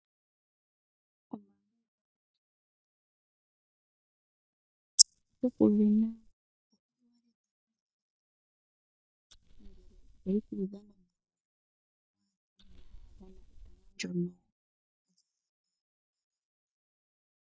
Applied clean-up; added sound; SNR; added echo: neural mask model DeepFilterNet 3.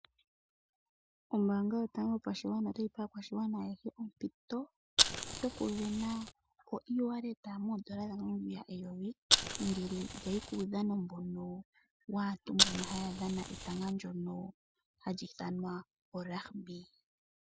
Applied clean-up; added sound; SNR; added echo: none; Fire; -4 dB; none.